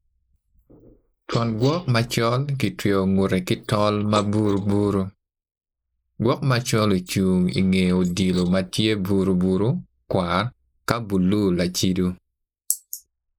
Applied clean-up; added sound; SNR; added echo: neural mask model Resemble Enhance denoiser.